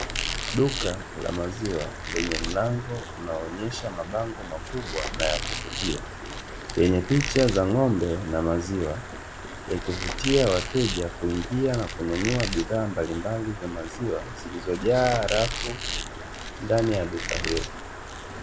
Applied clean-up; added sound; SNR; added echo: none; Squeak + Stream; 6 dB; none.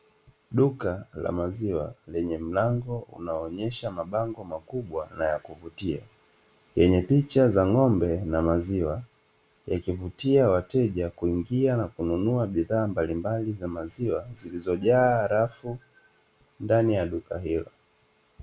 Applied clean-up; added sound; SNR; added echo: none; none; none; none.